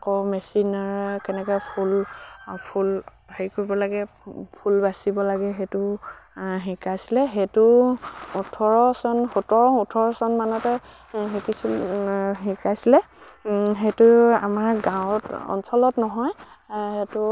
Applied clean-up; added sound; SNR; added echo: none; none; none; none.